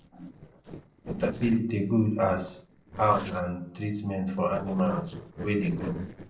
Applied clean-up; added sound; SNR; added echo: neural separator model SepFormer DNS4.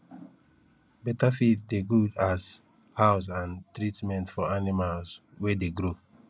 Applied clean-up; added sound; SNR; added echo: none; none; none; none.